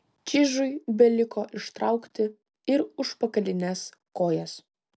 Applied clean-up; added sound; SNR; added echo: none; none; none; none.